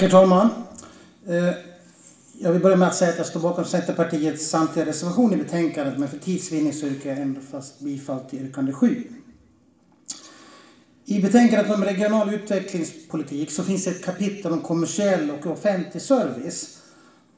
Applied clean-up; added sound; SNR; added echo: none; none; none; reverberation time 0.8 s.